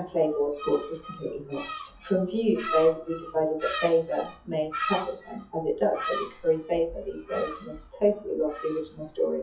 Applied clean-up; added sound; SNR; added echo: classical method WPE with log-MMSE.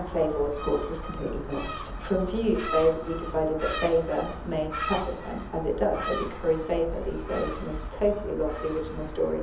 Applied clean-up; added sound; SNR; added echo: none; Gull, seagull; 7 dB; reverberation time 0.7 s.